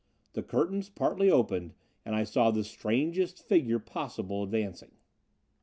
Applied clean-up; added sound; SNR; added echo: none; none; none; none.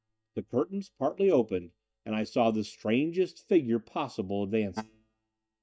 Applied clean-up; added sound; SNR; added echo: neural mask model DeepFilterNet 3.